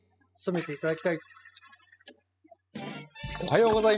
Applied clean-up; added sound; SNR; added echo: classical method spectral subtraction.